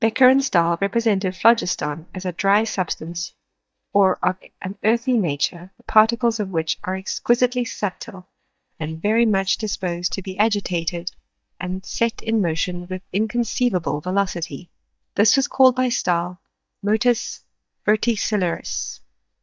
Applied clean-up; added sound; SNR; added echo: neural mask model DeepFilterNet 3.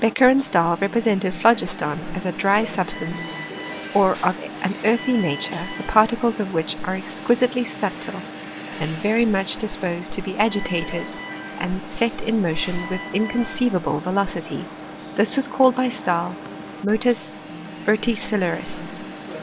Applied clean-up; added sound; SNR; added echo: none; Alarm; 11 dB; none.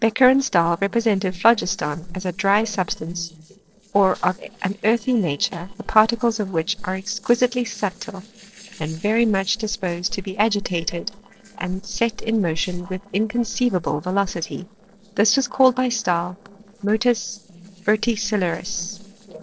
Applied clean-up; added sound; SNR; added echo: neural separator model SepFormer DNS4.